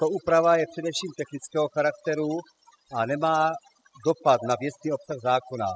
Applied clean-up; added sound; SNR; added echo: classical method spectral subtraction.